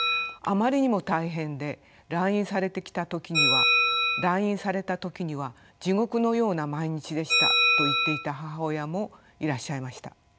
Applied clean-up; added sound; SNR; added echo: none; Bell; 1 dB; none.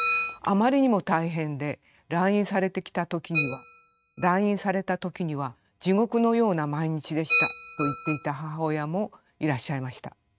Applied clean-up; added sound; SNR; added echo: neural mask model RNNoise.